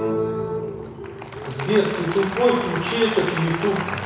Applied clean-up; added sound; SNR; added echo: none; Applause; 5 dB; reverberation time 1.1 s.